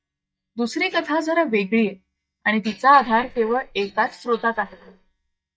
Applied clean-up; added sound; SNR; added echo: neural mask model DeepFilterNet 3.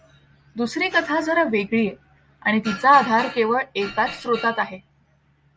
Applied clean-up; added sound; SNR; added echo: none; none; none; none.